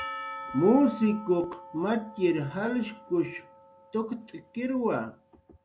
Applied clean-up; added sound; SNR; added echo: none; Percussion; 15 dB; none.